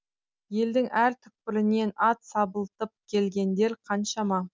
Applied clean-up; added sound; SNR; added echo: none; none; none; none.